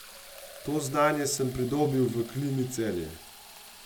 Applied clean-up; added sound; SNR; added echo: none; Fill (with liquid); 17 dB; none.